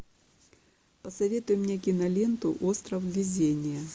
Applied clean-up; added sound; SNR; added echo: none; none; none; none.